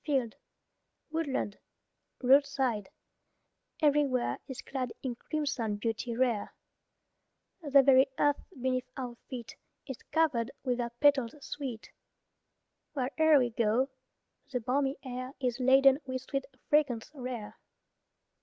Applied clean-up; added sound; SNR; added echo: none; none; none; none.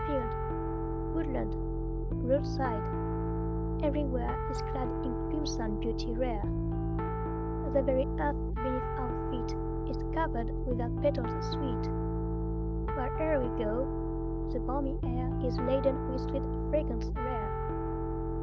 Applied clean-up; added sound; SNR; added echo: none; Piano; -4 dB; none.